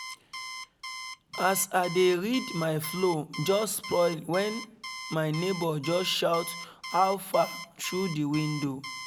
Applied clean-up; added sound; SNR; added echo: none; Alarm; 12 dB; none.